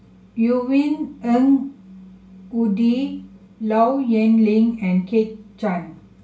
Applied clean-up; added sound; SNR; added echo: none; none; none; reverberation time 0.3 s.